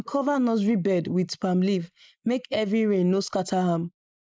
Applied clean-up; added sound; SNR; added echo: neural mask model Resemble Enhance denoiser.